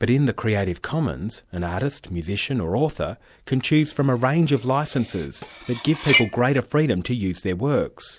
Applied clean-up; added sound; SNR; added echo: none; Cutlery, silverware; 8 dB; none.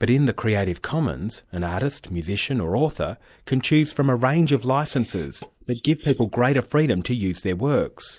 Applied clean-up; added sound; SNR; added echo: neural mask model Resemble Enhance denoiser.